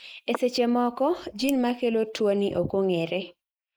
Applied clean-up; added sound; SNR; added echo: neural mask model Resemble Enhance denoiser.